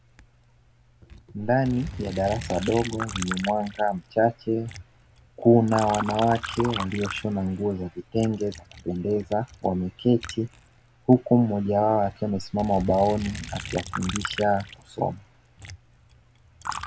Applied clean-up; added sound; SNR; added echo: none; Liquid; 13 dB; none.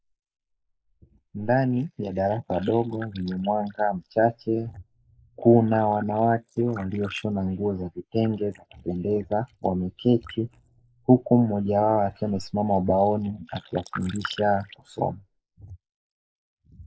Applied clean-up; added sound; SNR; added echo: neural mask model Resemble Enhance denoiser.